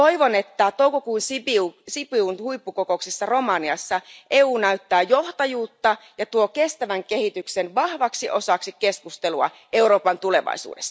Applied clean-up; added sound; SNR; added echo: none; none; none; none.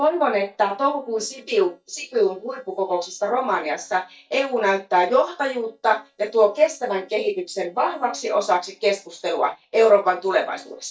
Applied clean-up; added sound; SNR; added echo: neural mask model DeepFilterNet 3.